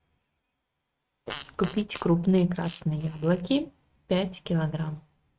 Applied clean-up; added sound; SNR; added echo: neural mask model RNNoise.